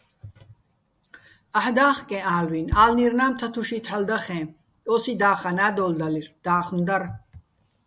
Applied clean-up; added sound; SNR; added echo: none; Bass drum; 8 dB; none.